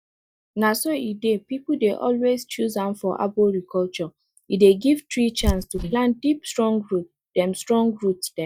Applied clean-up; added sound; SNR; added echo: neural mask model DeepFilterNet 3.